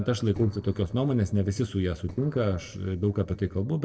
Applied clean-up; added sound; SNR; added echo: neural separator model SepFormer DNS4.